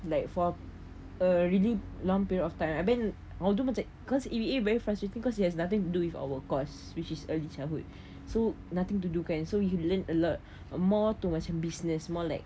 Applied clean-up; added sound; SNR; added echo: none; none; none; none.